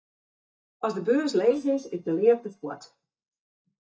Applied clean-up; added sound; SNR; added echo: neural mask model DeepFilterNet 3.